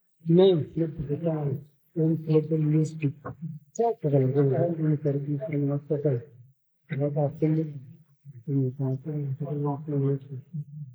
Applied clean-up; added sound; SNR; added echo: neural mask model Resemble Enhance denoiser.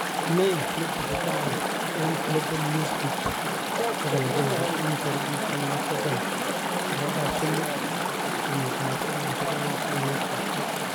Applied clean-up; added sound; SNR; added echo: none; Chatter / Stream; -4 dB; none.